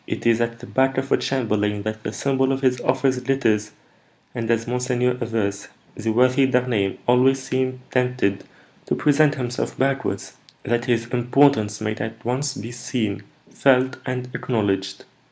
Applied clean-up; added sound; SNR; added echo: none; none; none; none.